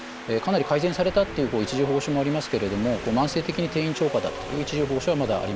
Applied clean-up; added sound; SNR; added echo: none; Wind; 11 dB; none.